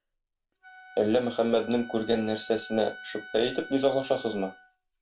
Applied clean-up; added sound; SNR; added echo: none; Wind instrument, woodwind instrument; 18 dB; reverberation time 0.2 s.